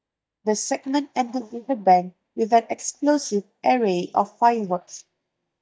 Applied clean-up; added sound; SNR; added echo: neural mask model DeepFilterNet 3.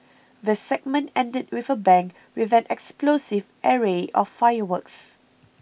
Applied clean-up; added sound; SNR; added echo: none; none; none; none.